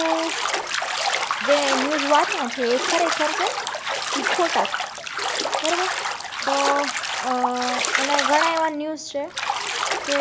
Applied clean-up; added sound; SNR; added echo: none; Bathtub (filling or washing); 0 dB; none.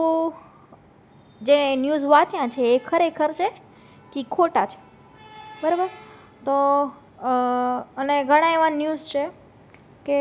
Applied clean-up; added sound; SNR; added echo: none; none; none; none.